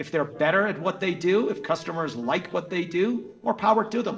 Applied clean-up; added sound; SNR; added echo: neural separator model SepFormer DNS4.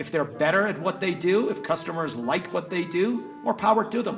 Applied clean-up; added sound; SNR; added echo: none; Wind instrument, woodwind instrument; 19 dB; reverberation time 2.6 s.